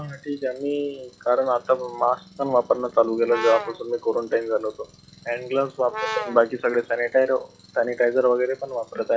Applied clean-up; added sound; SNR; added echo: classical method log-MMSE.